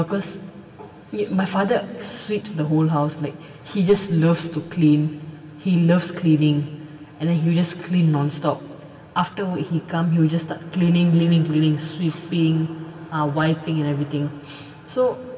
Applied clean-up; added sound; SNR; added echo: none; none; none; reverberation time 1.9 s.